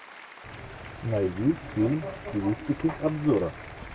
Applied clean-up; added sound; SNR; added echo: none; Applause; 17 dB; none.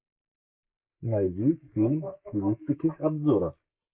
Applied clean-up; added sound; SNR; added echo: neural mask model Resemble Enhance denoiser.